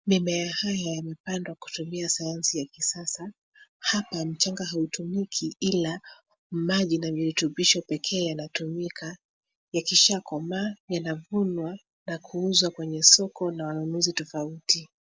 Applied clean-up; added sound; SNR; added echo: none; none; none; none.